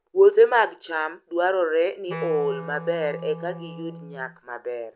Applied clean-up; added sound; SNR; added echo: none; Wind instrument, woodwind instrument; 15 dB; none.